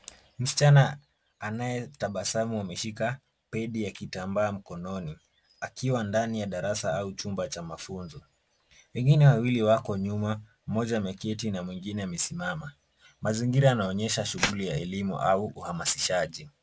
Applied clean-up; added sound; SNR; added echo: none; none; none; none.